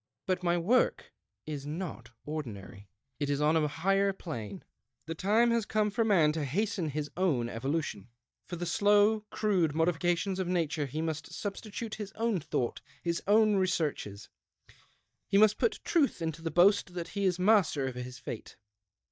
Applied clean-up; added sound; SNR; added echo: neural mask model DeepFilterNet 3.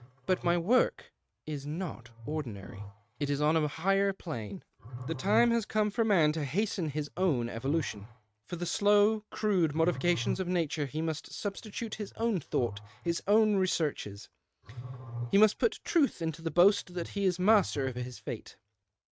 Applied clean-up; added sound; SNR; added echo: neural mask model RNNoise.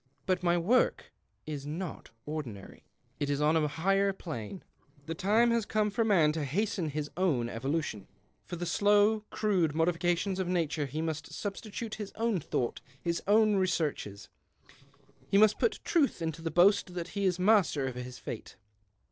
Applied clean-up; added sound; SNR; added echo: neural separator model SepFormer DNS4.